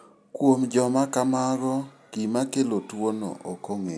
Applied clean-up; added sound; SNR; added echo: none; none; none; none.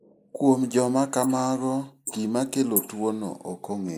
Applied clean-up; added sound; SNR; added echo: neural mask model Resemble Enhance denoiser.